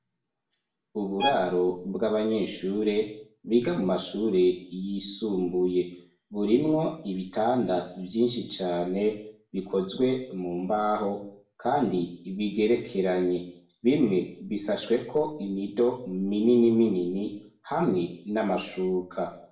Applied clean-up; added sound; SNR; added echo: none; Bowed string instrument; 9 dB; reverberation time 0.5 s.